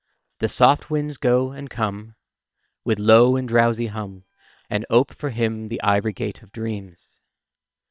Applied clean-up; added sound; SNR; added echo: neural separator model SepFormer WHAM!.